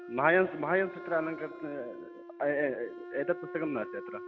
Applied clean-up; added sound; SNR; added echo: none; Wind instrument, woodwind instrument; 13 dB; none.